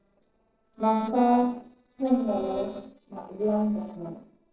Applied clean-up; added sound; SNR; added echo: neural separator model SepFormer DNS4.